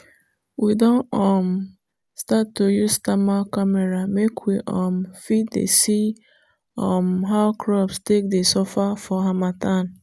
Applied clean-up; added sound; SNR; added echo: none; none; none; none.